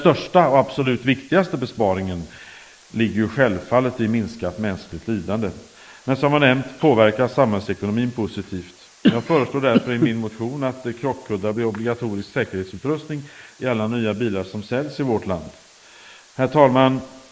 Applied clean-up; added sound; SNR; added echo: neural mask model Resemble Enhance denoiser.